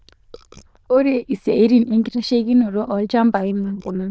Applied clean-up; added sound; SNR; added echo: neural diffusion model UNIVERSE++.